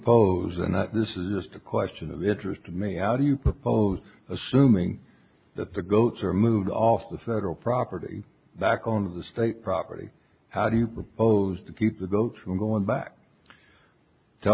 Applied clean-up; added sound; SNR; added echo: none; none; none; none.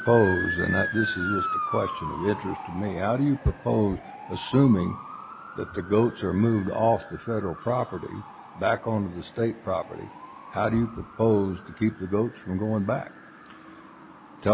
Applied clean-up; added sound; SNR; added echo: none; Motor vehicle (road) / Siren; 10 dB; none.